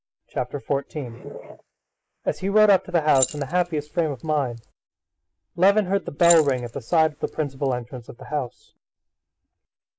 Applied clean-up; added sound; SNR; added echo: neural mask model Resemble Enhance denoiser.